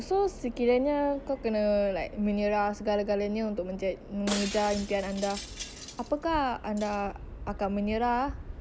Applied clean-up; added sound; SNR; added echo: none; Shatter; 13 dB; none.